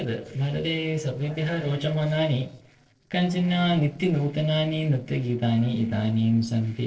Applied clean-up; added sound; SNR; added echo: neural separator model SepFormer DNS4.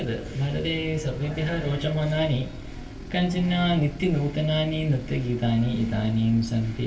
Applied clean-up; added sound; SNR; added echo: none; Tools; 16 dB; reverberation time 0.3 s.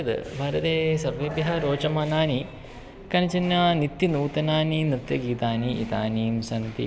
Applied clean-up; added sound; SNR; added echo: none; none; none; none.